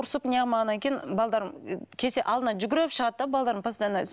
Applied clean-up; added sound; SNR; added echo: none; none; none; none.